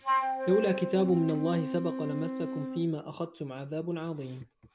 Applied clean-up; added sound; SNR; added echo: none; Wind instrument, woodwind instrument; 4 dB; none.